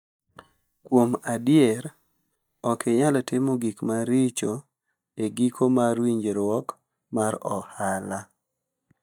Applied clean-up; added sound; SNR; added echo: neural mask model DeepFilterNet 3.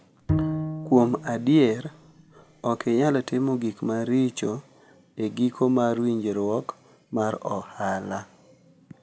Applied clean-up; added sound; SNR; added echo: none; Bowed string instrument; 6 dB; none.